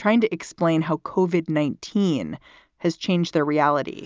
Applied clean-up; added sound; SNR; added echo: none; none; none; none.